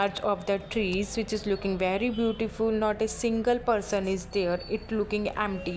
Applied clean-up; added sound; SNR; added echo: none; Engine; 18 dB; none.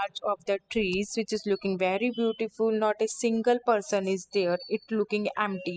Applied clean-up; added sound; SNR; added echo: classical method spectral subtraction.